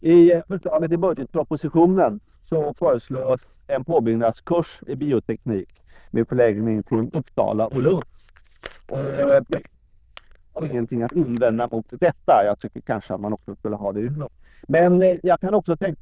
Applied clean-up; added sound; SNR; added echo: neural diffusion model UNIVERSE++.